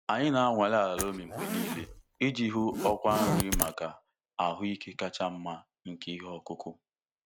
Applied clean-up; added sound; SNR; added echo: none; Zipper (clothing); 3 dB; none.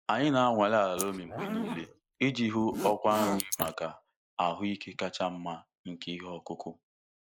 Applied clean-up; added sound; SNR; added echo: neural mask model Resemble Enhance denoiser.